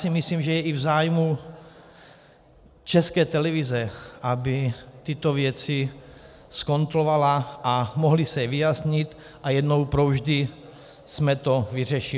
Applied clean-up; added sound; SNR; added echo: none; none; none; none.